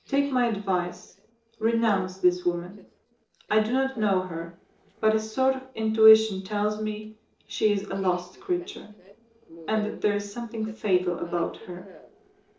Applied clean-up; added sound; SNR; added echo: neural separator model SepFormer DNS4.